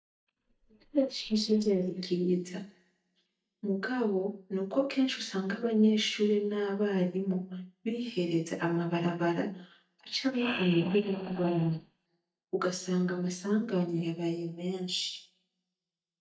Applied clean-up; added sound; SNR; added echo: neural mask model DeepFilterNet 3.